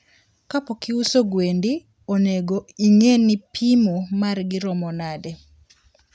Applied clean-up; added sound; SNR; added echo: none; none; none; none.